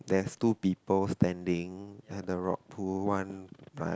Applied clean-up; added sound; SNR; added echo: none; none; none; none.